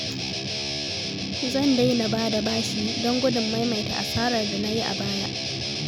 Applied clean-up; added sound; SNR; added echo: none; Guitar; 2 dB; none.